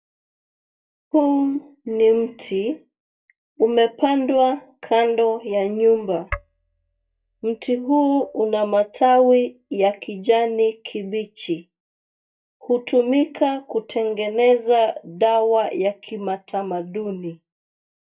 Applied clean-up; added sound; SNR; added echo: neural mask model DeepFilterNet 3.